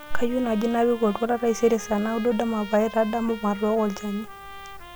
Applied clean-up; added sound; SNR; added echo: none; Trumpet; 17 dB; none.